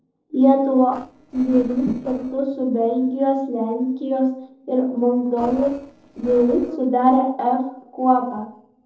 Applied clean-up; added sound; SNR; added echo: neural separator model SepFormer DNS4.